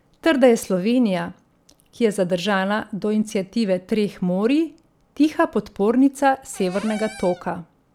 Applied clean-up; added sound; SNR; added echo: none; Cupboard open or close / Door; 18 dB; none.